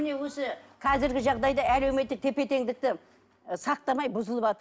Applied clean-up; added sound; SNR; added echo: none; Fireworks; 19 dB; none.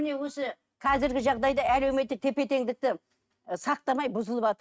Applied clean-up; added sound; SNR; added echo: neural mask model RNNoise.